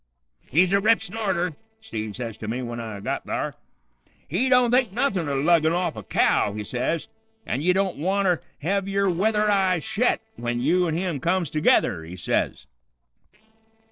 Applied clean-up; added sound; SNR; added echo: neural separator model SepFormer DNS4.